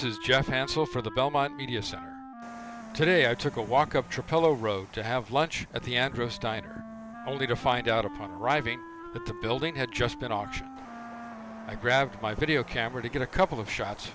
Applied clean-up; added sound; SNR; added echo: none; Wind instrument, woodwind instrument; 15 dB; none.